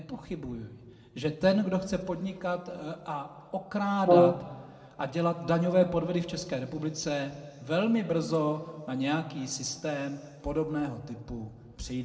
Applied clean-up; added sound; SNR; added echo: none; Brass instrument; -4 dB; reverberation time 1.7 s.